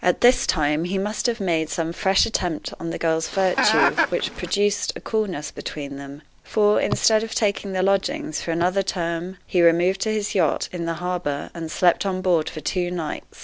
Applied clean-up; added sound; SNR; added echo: none; Chicken, rooster; 1 dB; none.